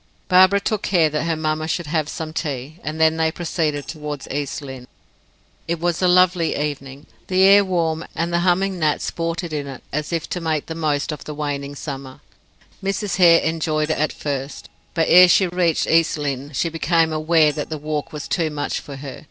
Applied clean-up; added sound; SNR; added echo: neural separator model SepFormer DNS4.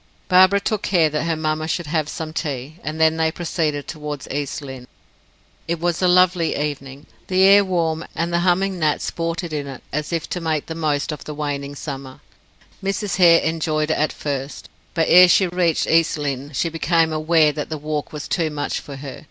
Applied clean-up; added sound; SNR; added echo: none; none; none; none.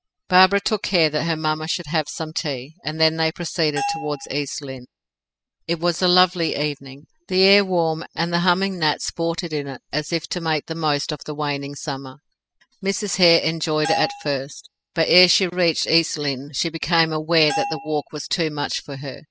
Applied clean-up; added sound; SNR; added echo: classical method spectral subtraction.